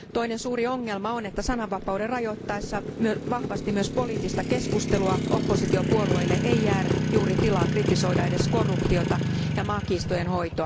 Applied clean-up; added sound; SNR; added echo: none; Motorcycle; -1 dB; none.